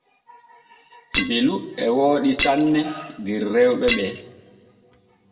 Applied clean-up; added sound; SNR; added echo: none; Shatter; 5 dB; reverberation time 1.1 s.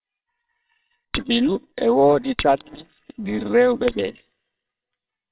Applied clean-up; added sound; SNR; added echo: neural separator model SepFormer WHAMR!.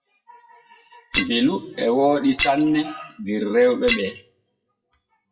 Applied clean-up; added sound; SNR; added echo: classical method WPE with log-MMSE.